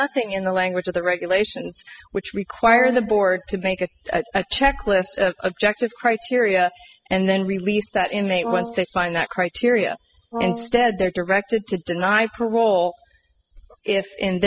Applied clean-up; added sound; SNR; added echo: classical method spectral subtraction.